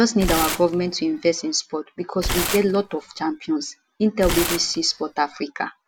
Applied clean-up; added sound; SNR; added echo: none; Tearing; 6 dB; none.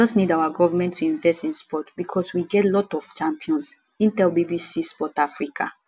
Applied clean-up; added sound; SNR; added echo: none; none; none; none.